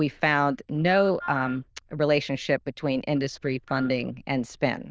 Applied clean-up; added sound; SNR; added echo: neural diffusion model UNIVERSE++.